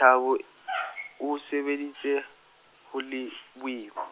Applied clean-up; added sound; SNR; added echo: none; none; none; none.